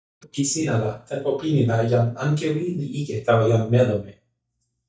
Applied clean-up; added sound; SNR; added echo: neural mask model DeepFilterNet 3.